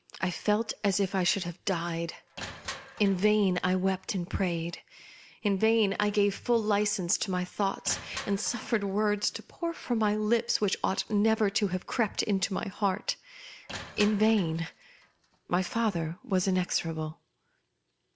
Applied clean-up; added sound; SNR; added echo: none; Crushing; 18 dB; none.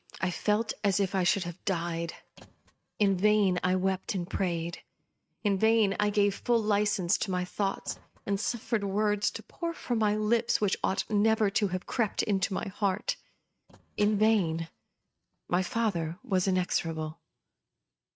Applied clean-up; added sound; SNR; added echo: neural mask model RNNoise.